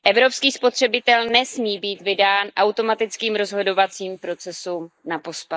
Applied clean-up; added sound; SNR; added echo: neural mask model Resemble Enhance denoiser.